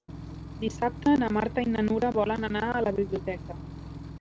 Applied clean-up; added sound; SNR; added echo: none; Engine / Truck / Car; 11 dB; none.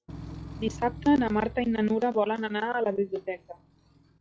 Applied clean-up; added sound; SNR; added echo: classical method log-MMSE.